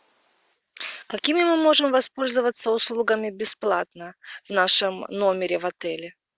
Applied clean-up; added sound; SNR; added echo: none; none; none; none.